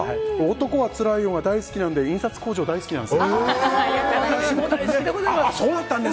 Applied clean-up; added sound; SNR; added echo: none; none; none; none.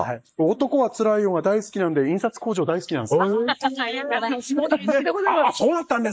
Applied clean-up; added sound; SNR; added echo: neural mask model Resemble Enhance denoiser.